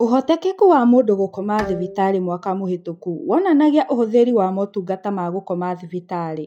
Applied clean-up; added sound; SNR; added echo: classical method log-MMSE.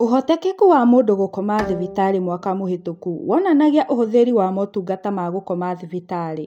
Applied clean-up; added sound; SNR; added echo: none; Bowed string instrument; 19 dB; none.